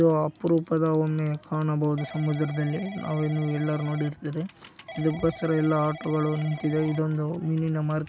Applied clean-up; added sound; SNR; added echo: none; Telephone / Typing; 18 dB; none.